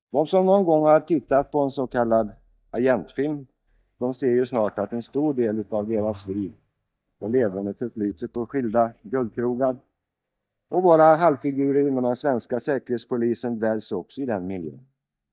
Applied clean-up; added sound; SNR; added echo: neural mask model DeepFilterNet 3.